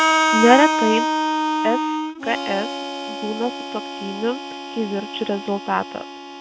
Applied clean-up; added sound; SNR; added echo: none; Harmonica; 0 dB; none.